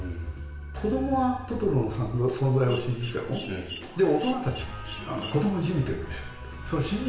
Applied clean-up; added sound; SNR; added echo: none; Mechanisms; 13 dB; reverberation time 0.7 s.